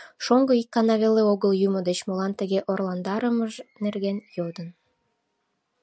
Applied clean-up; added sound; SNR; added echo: none; none; none; none.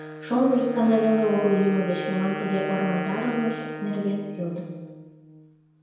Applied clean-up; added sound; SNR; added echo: none; Wind instrument, woodwind instrument; 10 dB; reverberation time 1.1 s.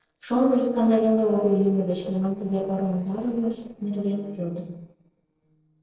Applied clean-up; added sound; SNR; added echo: neural separator model SepFormer DNS4.